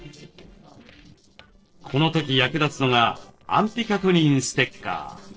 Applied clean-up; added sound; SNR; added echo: neural separator model SepFormer DNS4.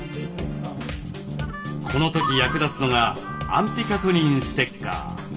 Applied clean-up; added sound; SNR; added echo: none; Harmonica; 13 dB; reverberation time 1.5 s.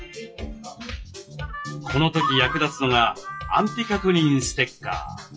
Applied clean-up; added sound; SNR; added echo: classical method WPE with log-MMSE.